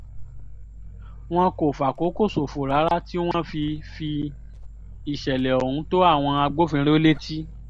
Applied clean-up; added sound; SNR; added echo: none; Cricket + Growling; 14 dB; none.